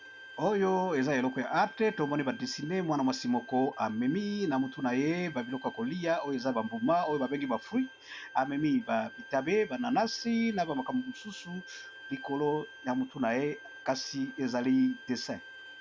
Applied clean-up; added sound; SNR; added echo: none; Bowed string instrument; 17 dB; none.